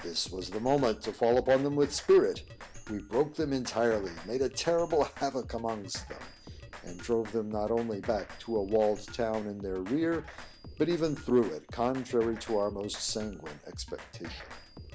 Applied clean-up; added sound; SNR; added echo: none; Drum kit; 16 dB; none.